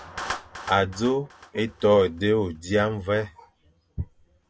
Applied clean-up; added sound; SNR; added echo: none; Clapping; 16 dB; none.